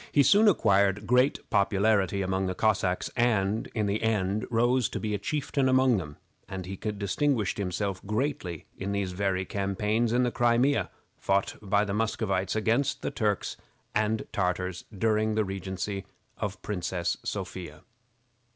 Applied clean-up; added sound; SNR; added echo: none; none; none; none.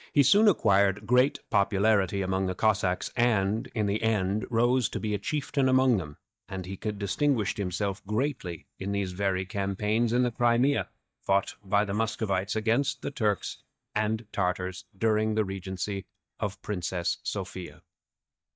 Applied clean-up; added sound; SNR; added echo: neural mask model DeepFilterNet 3.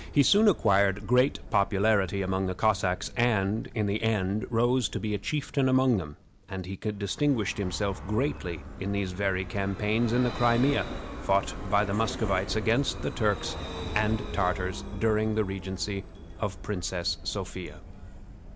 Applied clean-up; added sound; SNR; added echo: none; Vehicle; 11 dB; none.